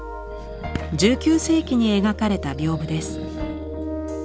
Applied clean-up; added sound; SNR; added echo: none; Animal + Fireworks; 16 dB; none.